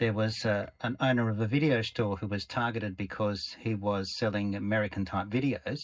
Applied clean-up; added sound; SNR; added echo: neural mask model DeepFilterNet 3.